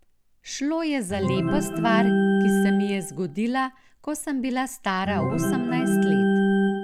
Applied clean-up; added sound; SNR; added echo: none; Organ; -3 dB; none.